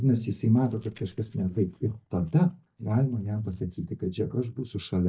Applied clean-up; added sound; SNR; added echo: neural mask model DeepFilterNet 3.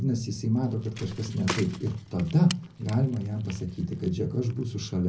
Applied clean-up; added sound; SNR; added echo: none; Bicycle; 15 dB; reverberation time 0.4 s.